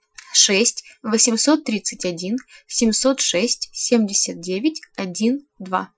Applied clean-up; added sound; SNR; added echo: classical method Wiener filter.